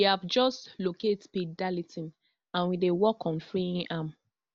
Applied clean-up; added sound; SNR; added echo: none; none; none; none.